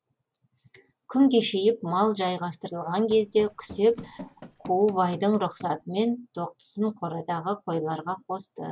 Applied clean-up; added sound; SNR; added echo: none; Run; 18 dB; none.